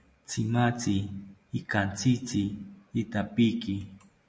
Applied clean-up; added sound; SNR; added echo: none; none; none; none.